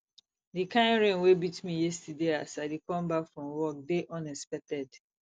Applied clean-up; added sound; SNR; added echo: none; none; none; none.